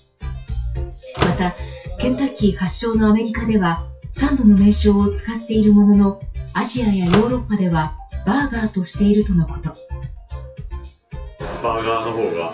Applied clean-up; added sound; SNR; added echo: classical method WPE with log-MMSE.